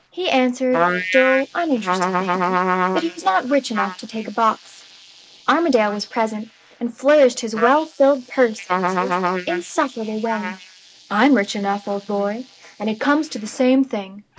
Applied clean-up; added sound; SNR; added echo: neural mask model Resemble Enhance denoiser.